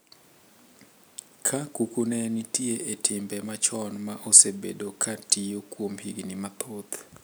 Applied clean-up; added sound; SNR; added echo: none; none; none; none.